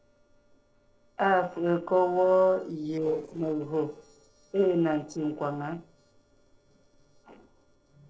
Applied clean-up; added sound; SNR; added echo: neural separator model SepFormer DNS4.